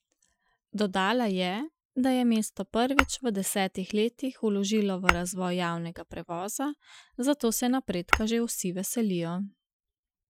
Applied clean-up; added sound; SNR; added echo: classical method Wiener filter.